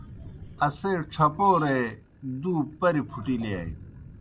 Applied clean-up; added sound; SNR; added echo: none; Thunder; 18 dB; none.